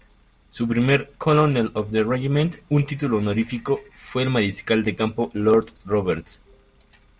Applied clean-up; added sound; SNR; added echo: none; none; none; none.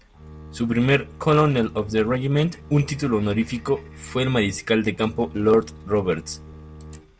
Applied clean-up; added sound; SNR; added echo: none; Bowed string instrument; 19 dB; none.